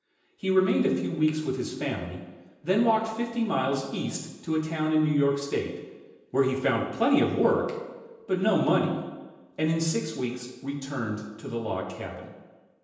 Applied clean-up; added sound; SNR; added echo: none; none; none; reverberation time 1.0 s.